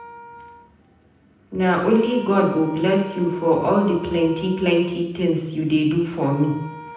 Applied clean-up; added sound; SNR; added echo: none; Wind instrument, woodwind instrument; 19 dB; reverberation time 0.8 s.